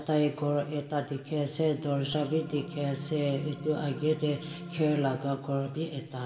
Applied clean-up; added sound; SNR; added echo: none; Organ; 13 dB; reverberation time 1.7 s.